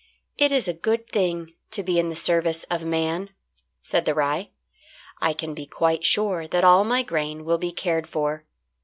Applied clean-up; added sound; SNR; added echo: none; none; none; none.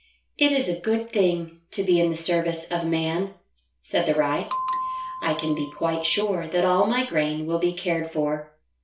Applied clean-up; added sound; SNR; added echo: none; Bell; 8 dB; reverberation time 0.3 s.